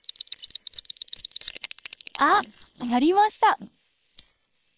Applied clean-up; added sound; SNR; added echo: neural separator model SepFormer WHAM!.